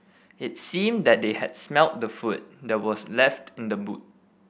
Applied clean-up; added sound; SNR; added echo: none; none; none; none.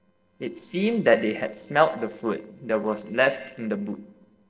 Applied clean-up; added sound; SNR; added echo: neural separator model SepFormer DNS4.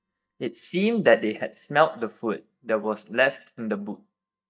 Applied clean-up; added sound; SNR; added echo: neural mask model DeepFilterNet 3.